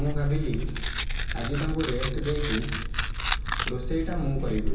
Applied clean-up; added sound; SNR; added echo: none; Tearing; -3 dB; reverberation time 0.7 s.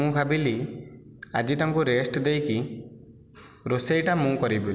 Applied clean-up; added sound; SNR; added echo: none; none; none; none.